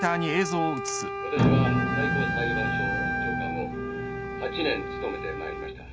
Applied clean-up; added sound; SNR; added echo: none; Wind instrument, woodwind instrument; 4 dB; none.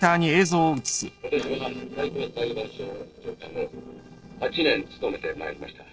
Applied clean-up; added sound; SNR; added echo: neural separator model SepFormer DNS4.